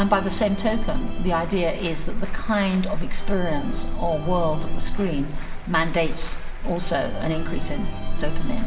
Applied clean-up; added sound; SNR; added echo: none; Organ; 15 dB; reverberation time 2.6 s.